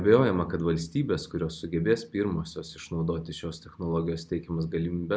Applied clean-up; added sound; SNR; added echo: none; none; none; none.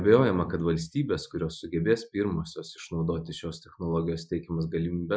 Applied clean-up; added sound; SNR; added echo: classical method Wiener filter.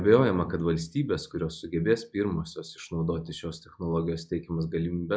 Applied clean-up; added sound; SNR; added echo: classical method log-MMSE.